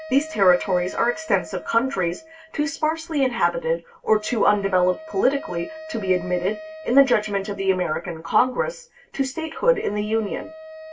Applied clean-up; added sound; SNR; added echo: none; Wind instrument, woodwind instrument; 17 dB; reverberation time 0.2 s.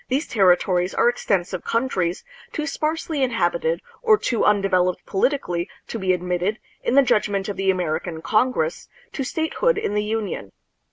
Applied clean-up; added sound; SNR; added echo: none; none; none; none.